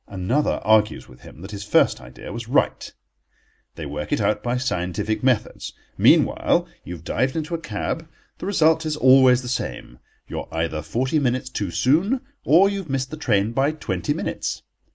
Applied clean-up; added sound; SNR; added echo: none; none; none; none.